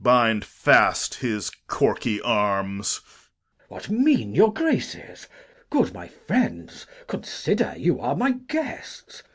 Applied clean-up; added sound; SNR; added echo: none; none; none; none.